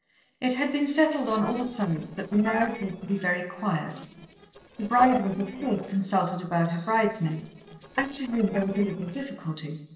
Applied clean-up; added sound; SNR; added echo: neural separator model SepFormer DNS4.